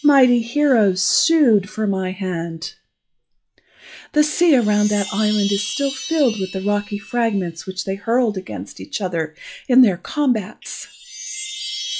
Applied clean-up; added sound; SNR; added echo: classical method log-MMSE.